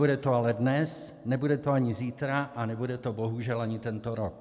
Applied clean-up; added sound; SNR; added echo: none; none; none; none.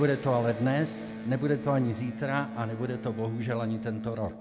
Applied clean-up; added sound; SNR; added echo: none; Electric guitar; 10 dB; none.